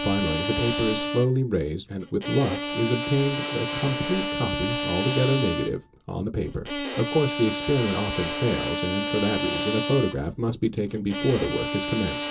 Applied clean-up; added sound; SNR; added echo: none; Bowed string instrument; 4 dB; reverberation time 0.2 s.